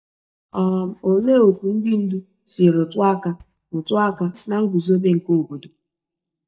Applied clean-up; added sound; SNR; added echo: neural mask model DeepFilterNet 3.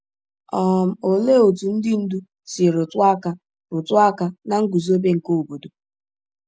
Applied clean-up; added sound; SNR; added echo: none; none; none; none.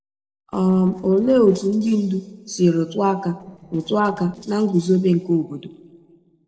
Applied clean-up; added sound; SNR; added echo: neural separator model SepFormer DNS4.